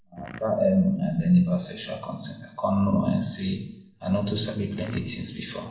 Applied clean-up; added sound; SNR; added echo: none; Fart; 19 dB; reverberation time 0.7 s.